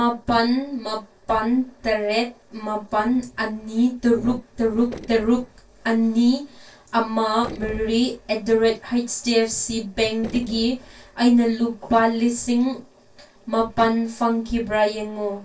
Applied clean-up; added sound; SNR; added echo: neural separator model SepFormer DNS4.